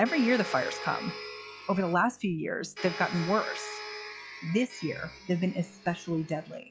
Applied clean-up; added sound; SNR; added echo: classical method log-MMSE.